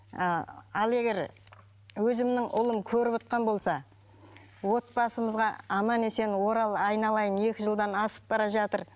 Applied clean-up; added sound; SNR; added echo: none; none; none; none.